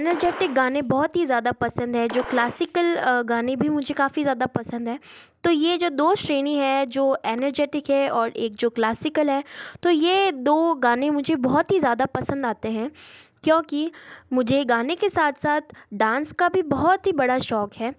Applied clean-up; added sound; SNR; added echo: none; Gunshot, gunfire; 15 dB; none.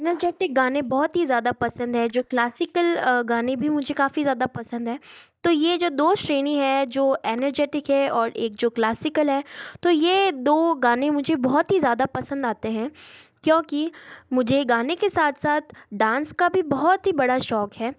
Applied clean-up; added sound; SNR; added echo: neural mask model DeepFilterNet 3.